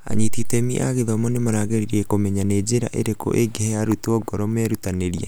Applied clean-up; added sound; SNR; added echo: none; none; none; none.